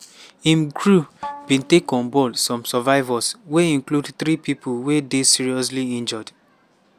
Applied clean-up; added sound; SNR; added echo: none; Bowed string instrument; 18 dB; none.